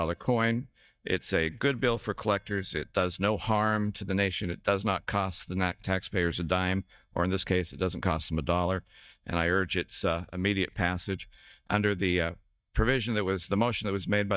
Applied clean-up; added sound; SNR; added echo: neural mask model DeepFilterNet 3.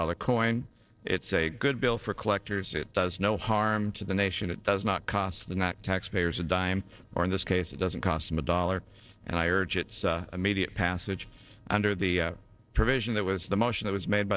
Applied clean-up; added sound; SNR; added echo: neural separator model SepFormer DNS4.